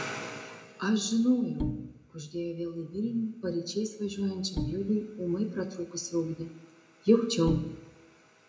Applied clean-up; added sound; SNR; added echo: none; Bowed string instrument; 7 dB; reverberation time 0.6 s.